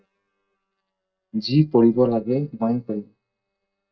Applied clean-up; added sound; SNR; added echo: neural mask model DeepFilterNet 3.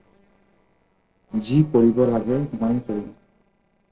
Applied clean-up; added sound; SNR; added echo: neural separator model SepFormer DNS4.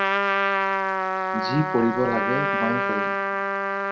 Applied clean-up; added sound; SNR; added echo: none; Trumpet; -4 dB; reverberation time 0.6 s.